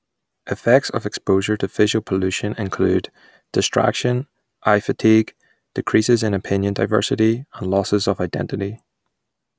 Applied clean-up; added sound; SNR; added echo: none; none; none; none.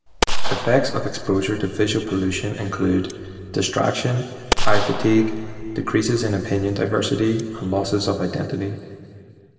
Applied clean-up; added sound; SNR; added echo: none; Gunshot, gunfire; 1 dB; reverberation time 2.0 s.